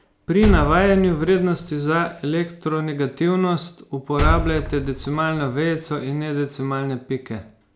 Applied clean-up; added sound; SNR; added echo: none; Liquid; 7 dB; none.